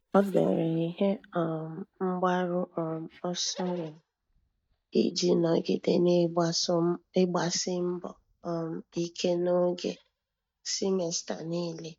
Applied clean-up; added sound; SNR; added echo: neural mask model DeepFilterNet 3.